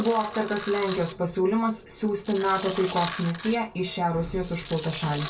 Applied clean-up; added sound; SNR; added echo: none; Tools; 7 dB; reverberation time 0.2 s.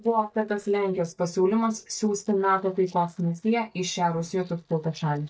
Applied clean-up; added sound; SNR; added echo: neural mask model DeepFilterNet 3.